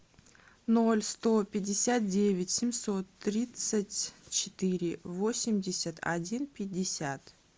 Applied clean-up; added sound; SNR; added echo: none; none; none; none.